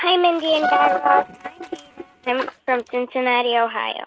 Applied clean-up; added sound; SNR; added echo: neural mask model RNNoise.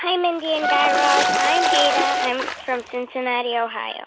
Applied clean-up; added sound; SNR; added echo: none; Water / Splash, splatter + Wind instrument, woodwind instrument; -2 dB; none.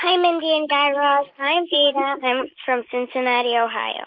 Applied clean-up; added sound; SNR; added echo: neural mask model Resemble Enhance denoiser.